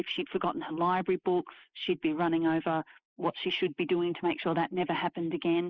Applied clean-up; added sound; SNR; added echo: neural mask model Resemble Enhance denoiser.